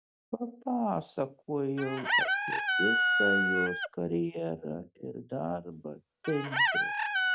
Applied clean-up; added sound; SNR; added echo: none; Chicken, rooster; -2 dB; none.